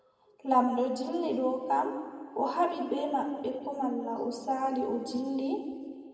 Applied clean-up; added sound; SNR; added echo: none; none; none; reverberation time 1.8 s.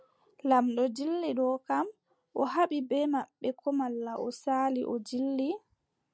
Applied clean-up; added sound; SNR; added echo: none; none; none; none.